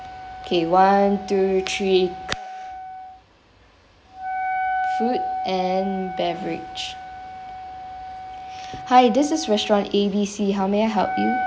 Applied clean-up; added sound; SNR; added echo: none; Wind instrument, woodwind instrument; 8 dB; none.